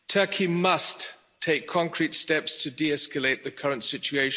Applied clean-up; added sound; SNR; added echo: none; none; none; none.